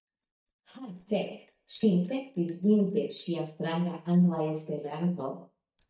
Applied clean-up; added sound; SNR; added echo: neural mask model DeepFilterNet 3.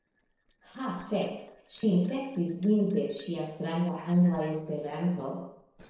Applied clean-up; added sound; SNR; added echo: neural separator model SepFormer DNS4.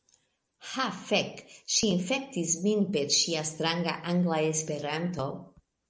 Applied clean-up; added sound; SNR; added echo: none; none; none; none.